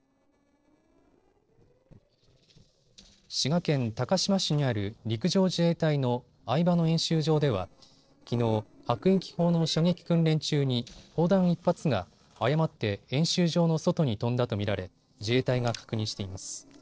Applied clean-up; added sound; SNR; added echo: neural separator model SepFormer DNS4.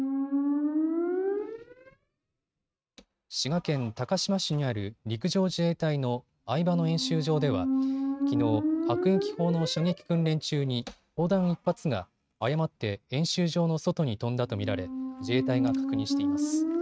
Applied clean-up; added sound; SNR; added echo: neural mask model RNNoise.